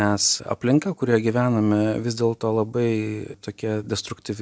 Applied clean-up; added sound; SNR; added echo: none; none; none; none.